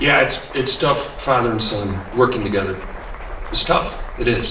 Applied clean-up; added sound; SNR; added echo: none; Applause; 16 dB; reverberation time 0.7 s.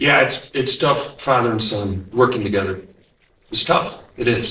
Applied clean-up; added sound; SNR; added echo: neural separator model SepFormer DNS4.